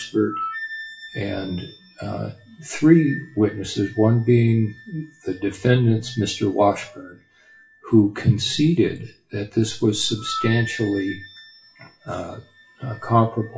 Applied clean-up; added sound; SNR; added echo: classical method WPE with log-MMSE.